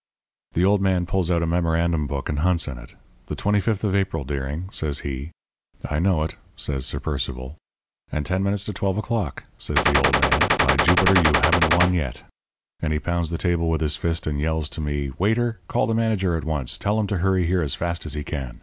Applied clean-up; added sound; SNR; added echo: none; Gunshot, gunfire; -4 dB; none.